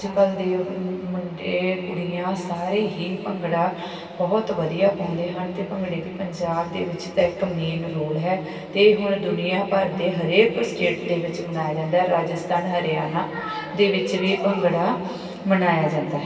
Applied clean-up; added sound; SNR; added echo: none; Bowed string instrument; 20 dB; reverberation time 2.6 s.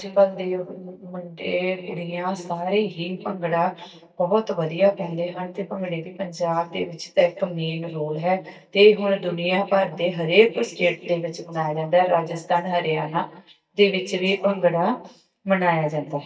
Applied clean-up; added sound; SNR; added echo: neural mask model DeepFilterNet 3.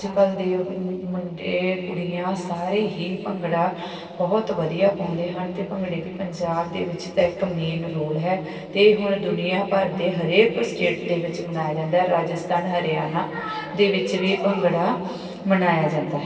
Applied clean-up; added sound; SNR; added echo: neural separator model SepFormer DNS4.